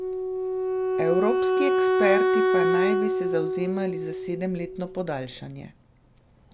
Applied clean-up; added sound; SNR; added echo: none; Wind instrument, woodwind instrument; -5 dB; none.